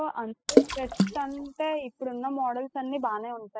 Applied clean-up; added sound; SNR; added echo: classical method spectral subtraction.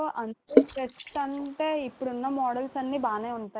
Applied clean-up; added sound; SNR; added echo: neural mask model Resemble Enhance denoiser.